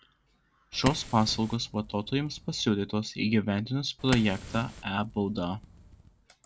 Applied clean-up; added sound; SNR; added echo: none; Fire; 12 dB; none.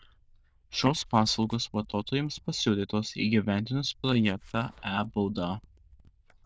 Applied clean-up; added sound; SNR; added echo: neural diffusion model UNIVERSE++.